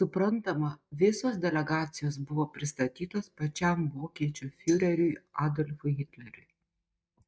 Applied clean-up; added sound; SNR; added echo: neural mask model DeepFilterNet 3.